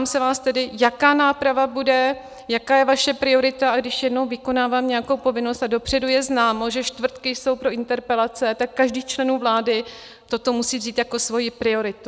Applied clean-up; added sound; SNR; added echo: none; none; none; none.